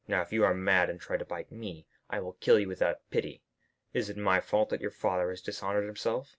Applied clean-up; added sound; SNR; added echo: none; none; none; none.